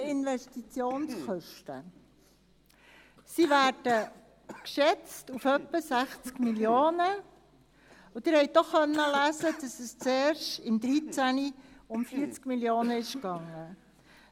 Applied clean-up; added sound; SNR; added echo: none; Cough; 18 dB; none.